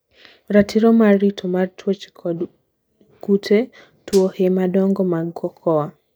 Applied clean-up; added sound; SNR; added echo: neural mask model DeepFilterNet 3.